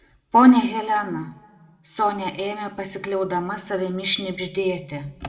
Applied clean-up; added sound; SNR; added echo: none; none; none; reverberation time 1.4 s.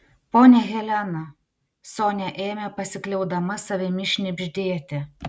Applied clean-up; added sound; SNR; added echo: none; none; none; none.